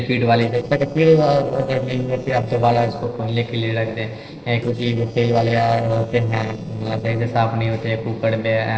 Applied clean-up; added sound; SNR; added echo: neural separator model SepFormer DNS4.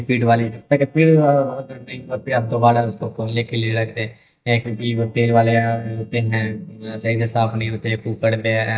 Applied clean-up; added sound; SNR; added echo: neural mask model DeepFilterNet 3.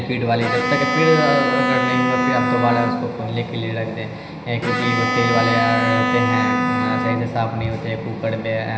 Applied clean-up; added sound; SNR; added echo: none; Bowed string instrument; 0 dB; reverberation time 0.9 s.